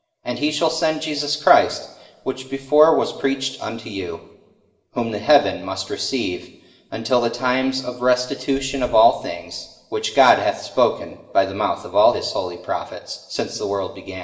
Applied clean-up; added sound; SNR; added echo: none; none; none; reverberation time 0.8 s.